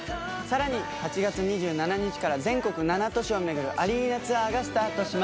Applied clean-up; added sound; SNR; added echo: none; none; none; none.